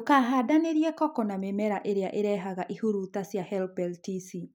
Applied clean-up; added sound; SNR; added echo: none; none; none; none.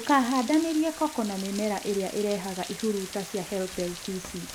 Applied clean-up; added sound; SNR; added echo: none; Rain; 12 dB; none.